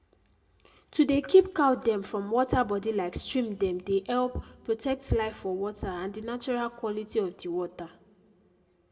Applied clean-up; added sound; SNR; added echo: none; none; none; reverberation time 1.6 s.